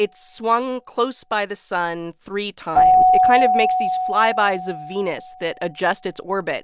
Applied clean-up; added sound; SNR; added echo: none; Keyboard (musical); -2 dB; none.